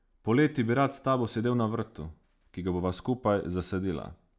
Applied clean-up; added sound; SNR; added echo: none; none; none; none.